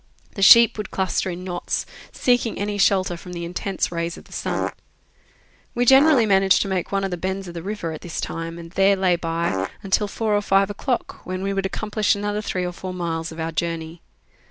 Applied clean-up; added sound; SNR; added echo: none; Fart; 2 dB; none.